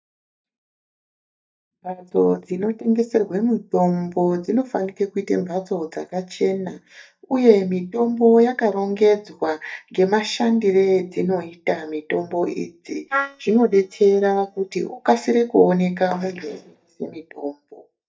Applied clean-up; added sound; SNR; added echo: neural mask model DeepFilterNet 3.